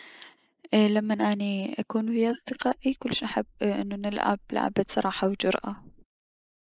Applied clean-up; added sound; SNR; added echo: neural mask model Resemble Enhance denoiser.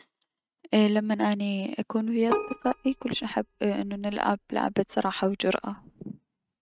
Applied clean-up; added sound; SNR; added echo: neural mask model RNNoise.